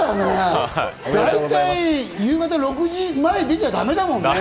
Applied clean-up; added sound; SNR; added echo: none; none; none; none.